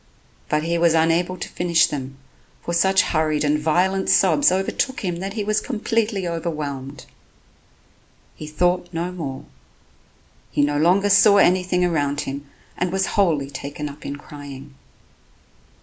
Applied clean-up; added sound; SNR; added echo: none; none; none; none.